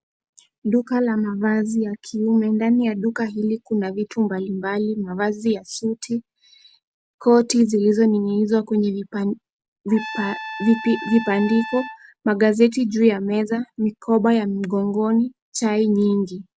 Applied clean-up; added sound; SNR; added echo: none; Trumpet; 12 dB; none.